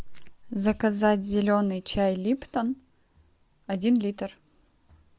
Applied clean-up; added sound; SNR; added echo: none; none; none; none.